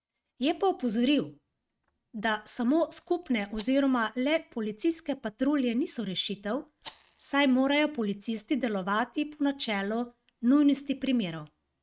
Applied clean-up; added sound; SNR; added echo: neural mask model RNNoise.